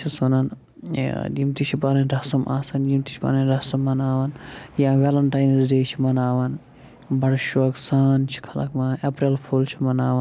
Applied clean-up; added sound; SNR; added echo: none; none; none; none.